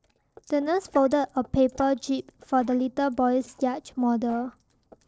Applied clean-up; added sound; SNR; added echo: neural separator model SepFormer DNS4.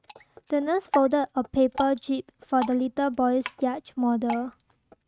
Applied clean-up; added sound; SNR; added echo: neural mask model RNNoise.